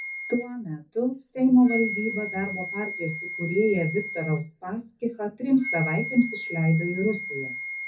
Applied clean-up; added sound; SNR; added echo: none; Wind instrument, woodwind instrument; 9 dB; reverberation time 0.3 s.